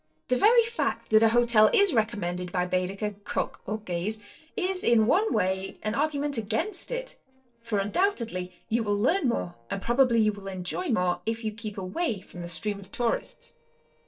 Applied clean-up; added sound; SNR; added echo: neural separator model SepFormer DNS4.